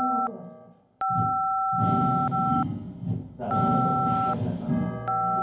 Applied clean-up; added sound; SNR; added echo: none; Telephone; -2 dB; reverberation time 0.9 s.